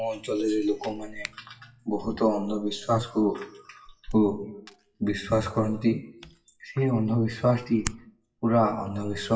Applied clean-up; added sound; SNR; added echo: classical method WPE with log-MMSE.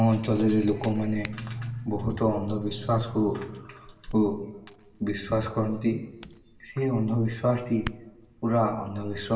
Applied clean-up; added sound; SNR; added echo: none; Hands; 19 dB; reverberation time 0.9 s.